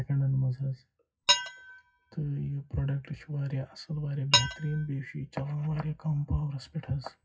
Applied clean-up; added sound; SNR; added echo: classical method WPE with log-MMSE.